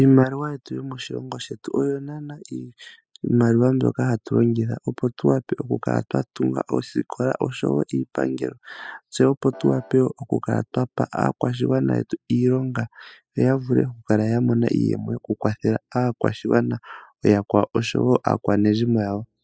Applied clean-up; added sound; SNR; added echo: classical method spectral subtraction.